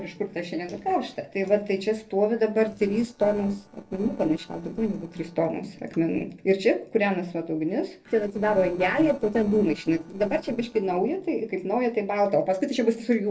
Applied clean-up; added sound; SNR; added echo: neural separator model SepFormer DNS4.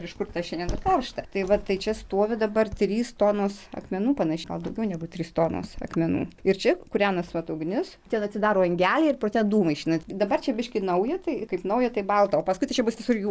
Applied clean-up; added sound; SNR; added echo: none; none; none; none.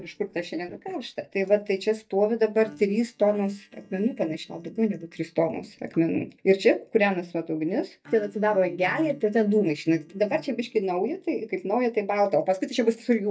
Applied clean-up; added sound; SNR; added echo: neural mask model DeepFilterNet 3.